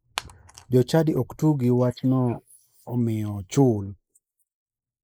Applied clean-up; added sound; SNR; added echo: neural mask model Resemble Enhance denoiser.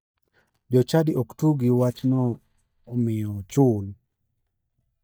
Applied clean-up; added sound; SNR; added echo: neural mask model DeepFilterNet 3.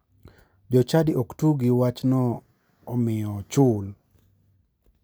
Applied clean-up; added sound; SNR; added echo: none; none; none; none.